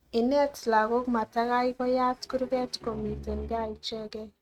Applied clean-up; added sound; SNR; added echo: neural mask model RNNoise.